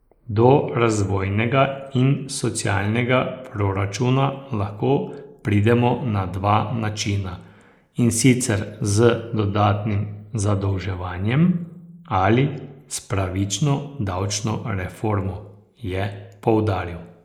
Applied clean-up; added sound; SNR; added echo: neural mask model Resemble Enhance denoiser.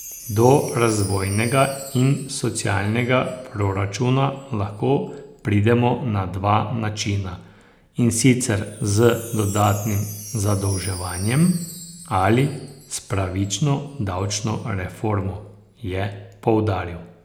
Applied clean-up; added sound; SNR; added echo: none; Wind chime; 19 dB; none.